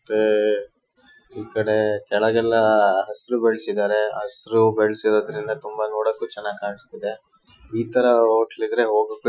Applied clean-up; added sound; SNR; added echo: classical method Wiener filter.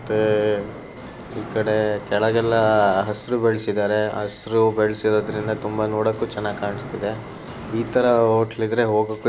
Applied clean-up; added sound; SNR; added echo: none; Mechanisms; 15 dB; none.